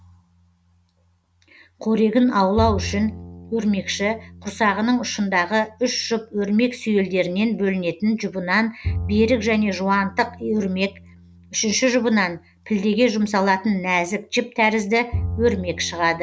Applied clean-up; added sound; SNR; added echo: none; Bowed string instrument; 13 dB; none.